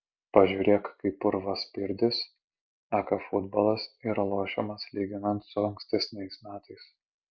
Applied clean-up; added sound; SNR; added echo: none; none; none; none.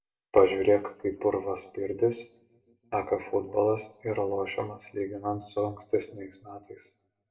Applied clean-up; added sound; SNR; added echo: none; none; none; reverberation time 0.6 s.